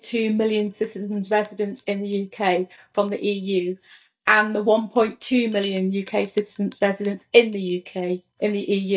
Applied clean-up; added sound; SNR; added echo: neural mask model DeepFilterNet 3.